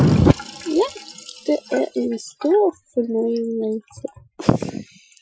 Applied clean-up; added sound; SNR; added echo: classical method Wiener filter.